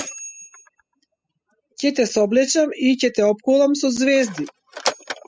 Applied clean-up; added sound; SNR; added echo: classical method spectral subtraction.